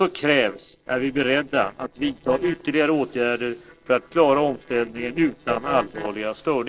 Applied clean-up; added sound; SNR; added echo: neural separator model SepFormer DNS4.